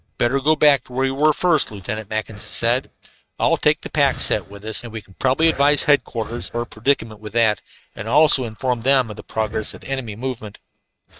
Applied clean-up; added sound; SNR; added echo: neural mask model RNNoise.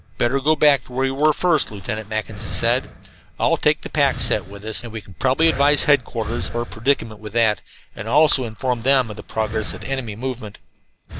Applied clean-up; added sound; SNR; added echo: none; Breathing; 14 dB; none.